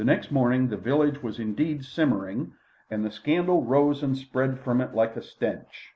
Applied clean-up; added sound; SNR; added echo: none; none; none; none.